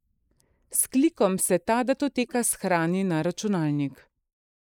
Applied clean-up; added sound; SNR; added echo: neural mask model Resemble Enhance denoiser.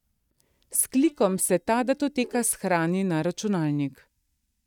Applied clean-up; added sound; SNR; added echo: neural mask model DeepFilterNet 3.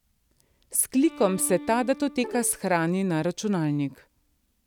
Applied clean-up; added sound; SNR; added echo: none; Bowed string instrument + Bowed string instrument; 17 dB; none.